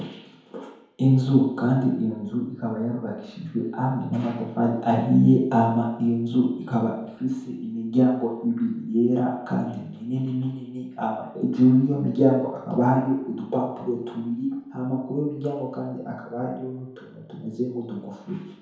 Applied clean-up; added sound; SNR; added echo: none; none; none; reverberation time 0.9 s.